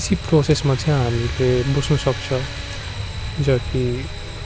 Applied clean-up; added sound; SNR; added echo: none; Domestic sounds, home sounds; 15 dB; none.